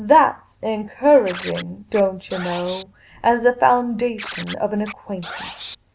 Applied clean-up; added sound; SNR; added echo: none; Scratching (performance technique); 17 dB; none.